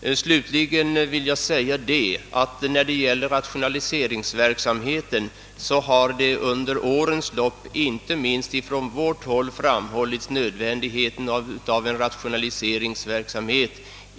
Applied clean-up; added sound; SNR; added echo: none; none; none; none.